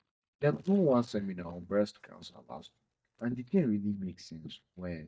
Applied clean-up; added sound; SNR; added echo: neural mask model DeepFilterNet 3.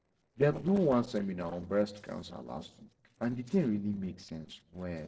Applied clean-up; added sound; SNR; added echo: neural separator model SepFormer DNS4.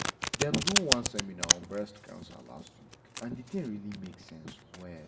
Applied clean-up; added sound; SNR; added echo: none; Domestic sounds, home sounds; -4 dB; reverberation time 0.9 s.